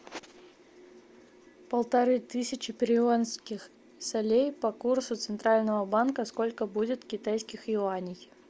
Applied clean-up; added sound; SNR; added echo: none; none; none; none.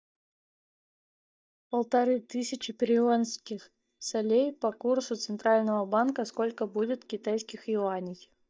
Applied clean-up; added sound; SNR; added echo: neural mask model DeepFilterNet 3.